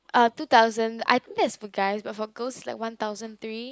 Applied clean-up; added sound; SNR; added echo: neural mask model Resemble Enhance denoiser.